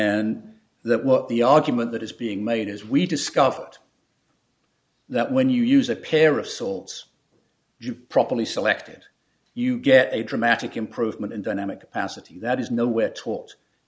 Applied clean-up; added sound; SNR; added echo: none; none; none; none.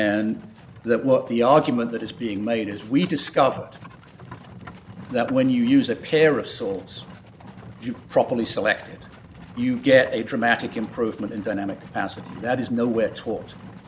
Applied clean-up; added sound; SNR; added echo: none; Livestock, farm animals, working animals; 18 dB; none.